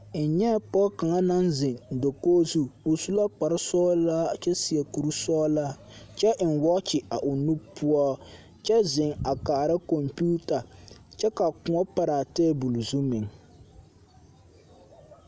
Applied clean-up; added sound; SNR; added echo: none; none; none; none.